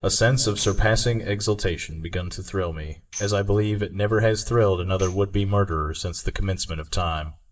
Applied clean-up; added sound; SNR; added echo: neural mask model DeepFilterNet 3.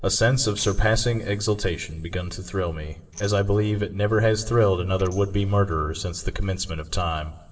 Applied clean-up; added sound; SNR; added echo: neural separator model SepFormer DNS4.